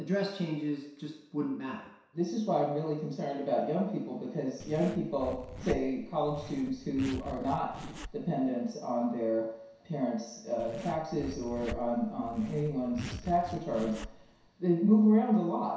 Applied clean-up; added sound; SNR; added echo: none; Zipper (clothing); 12 dB; reverberation time 0.7 s.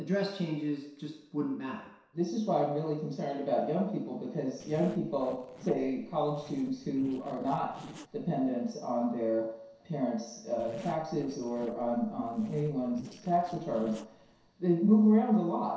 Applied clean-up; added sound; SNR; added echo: neural separator model SepFormer DNS4.